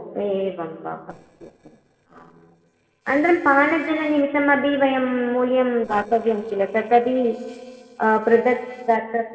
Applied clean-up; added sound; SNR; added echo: neural separator model SepFormer DNS4.